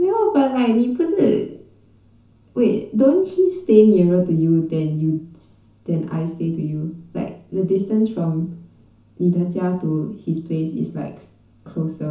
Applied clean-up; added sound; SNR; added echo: none; none; none; reverberation time 0.9 s.